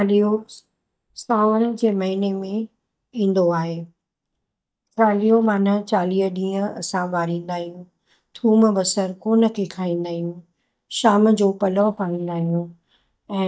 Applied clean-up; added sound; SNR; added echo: neural mask model DeepFilterNet 3.